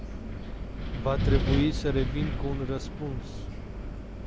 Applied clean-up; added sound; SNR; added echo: none; Wind; -2 dB; none.